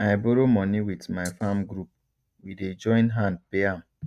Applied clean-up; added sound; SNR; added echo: neural mask model RNNoise.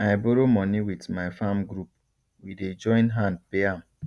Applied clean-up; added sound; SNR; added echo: none; none; none; none.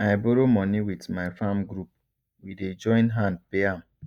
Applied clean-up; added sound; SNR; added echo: neural mask model DeepFilterNet 3.